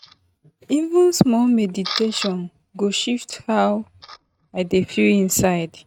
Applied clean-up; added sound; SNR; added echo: neural mask model RNNoise.